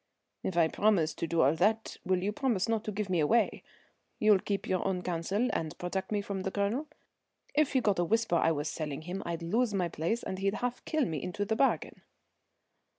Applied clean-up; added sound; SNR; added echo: none; none; none; none.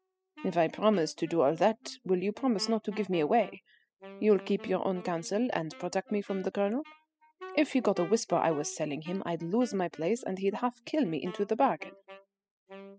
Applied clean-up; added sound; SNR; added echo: classical method spectral subtraction.